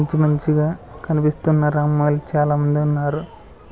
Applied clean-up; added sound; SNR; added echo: none; none; none; none.